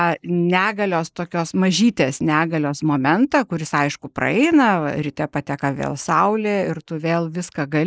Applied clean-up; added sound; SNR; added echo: neural mask model Resemble Enhance denoiser.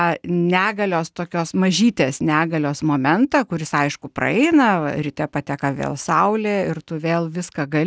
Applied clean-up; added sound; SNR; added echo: none; none; none; none.